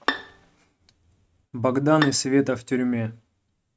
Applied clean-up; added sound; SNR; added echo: neural mask model RNNoise.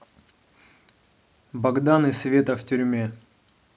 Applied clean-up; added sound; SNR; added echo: none; none; none; none.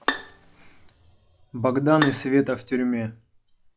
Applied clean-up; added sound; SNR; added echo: classical method log-MMSE.